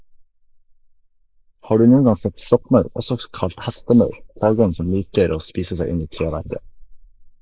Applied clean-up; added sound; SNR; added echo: neural mask model Resemble Enhance denoiser.